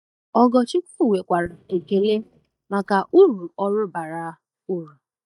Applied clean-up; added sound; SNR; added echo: neural mask model DeepFilterNet 3.